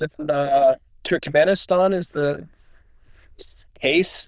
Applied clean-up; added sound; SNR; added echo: neural diffusion model UNIVERSE++.